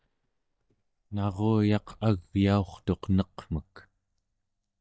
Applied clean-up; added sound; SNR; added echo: neural mask model DeepFilterNet 3.